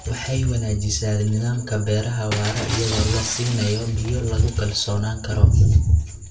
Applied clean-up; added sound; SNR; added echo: none; Shatter; 14 dB; reverberation time 0.3 s.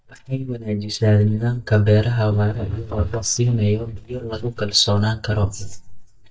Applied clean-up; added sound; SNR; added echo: neural mask model DeepFilterNet 3.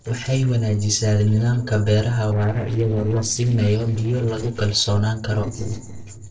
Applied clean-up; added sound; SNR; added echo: neural separator model SepFormer DNS4.